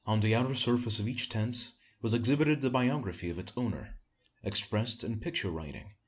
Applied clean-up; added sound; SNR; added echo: none; none; none; none.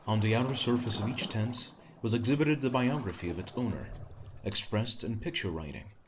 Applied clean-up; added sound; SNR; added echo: none; Waves, surf; 15 dB; none.